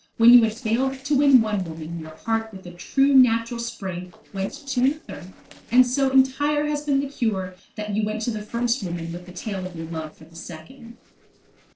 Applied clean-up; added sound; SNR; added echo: neural separator model SepFormer DNS4.